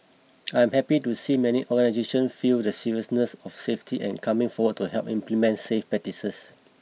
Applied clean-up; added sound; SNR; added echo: none; none; none; none.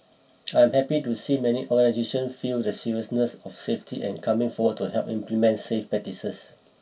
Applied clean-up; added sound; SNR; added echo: none; none; none; reverberation time 0.2 s.